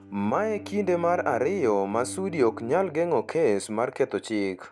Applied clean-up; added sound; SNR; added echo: none; Bowed string instrument; 17 dB; none.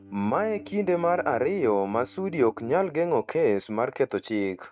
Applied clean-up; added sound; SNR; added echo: neural mask model RNNoise.